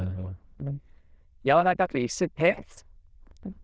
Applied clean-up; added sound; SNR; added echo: neural diffusion model UNIVERSE++.